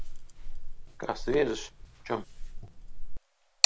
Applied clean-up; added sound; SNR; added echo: none; Chink, clink; -4 dB; none.